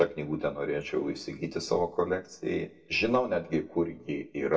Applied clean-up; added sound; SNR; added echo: none; none; none; reverberation time 0.2 s.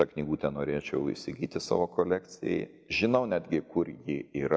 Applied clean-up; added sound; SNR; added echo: none; none; none; none.